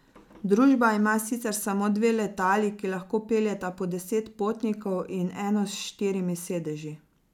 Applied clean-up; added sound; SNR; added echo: none; none; none; none.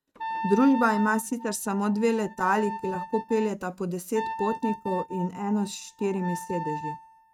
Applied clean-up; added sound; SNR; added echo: neural mask model RNNoise.